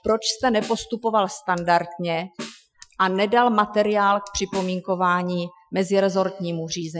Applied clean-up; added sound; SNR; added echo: classical method Wiener filter.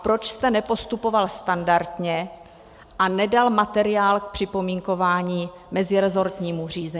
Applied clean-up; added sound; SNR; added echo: none; none; none; none.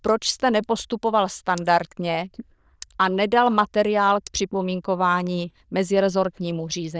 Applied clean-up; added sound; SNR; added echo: neural diffusion model UNIVERSE++.